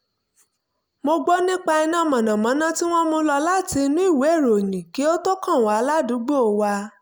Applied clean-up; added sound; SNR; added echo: none; none; none; none.